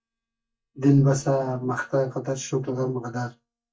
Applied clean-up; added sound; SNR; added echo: neural mask model DeepFilterNet 3.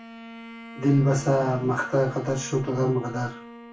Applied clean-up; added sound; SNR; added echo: none; Bowed string instrument; 17 dB; reverberation time 0.3 s.